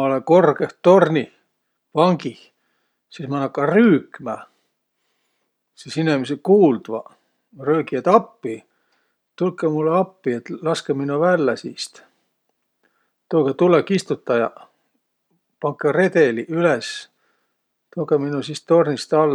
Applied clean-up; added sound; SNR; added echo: none; none; none; none.